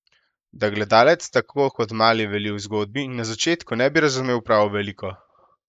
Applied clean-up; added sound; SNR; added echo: neural mask model Resemble Enhance denoiser.